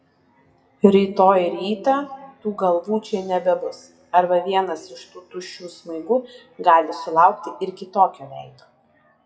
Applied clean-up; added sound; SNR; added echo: classical method WPE with log-MMSE.